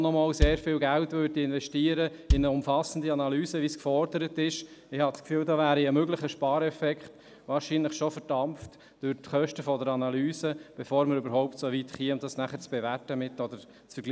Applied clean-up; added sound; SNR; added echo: none; Bass drum; 3 dB; none.